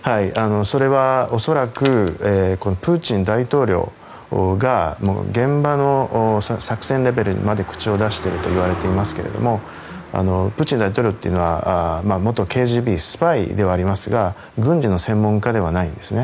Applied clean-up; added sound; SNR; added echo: none; Car passing by; 19 dB; none.